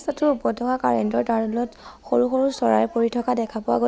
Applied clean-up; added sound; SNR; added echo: none; none; none; none.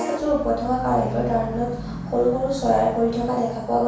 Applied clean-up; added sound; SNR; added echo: none; Bus / Vehicle horn, car horn, honking; 10 dB; reverberation time 0.7 s.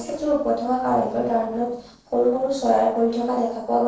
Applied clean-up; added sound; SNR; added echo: neural separator model SepFormer DNS4.